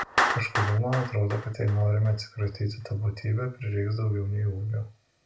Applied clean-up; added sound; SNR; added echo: none; Clapping; 7 dB; reverberation time 0.3 s.